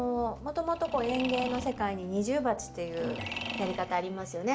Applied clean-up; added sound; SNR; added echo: none; Mechanisms; 10 dB; none.